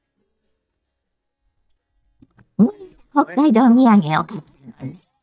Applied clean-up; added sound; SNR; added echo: neural mask model DeepFilterNet 3.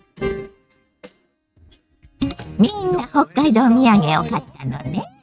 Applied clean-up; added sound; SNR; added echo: neural mask model RNNoise.